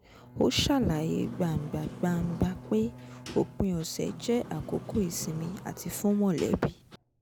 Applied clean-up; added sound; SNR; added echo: none; Sliding door + Bowed string instrument; 14 dB; none.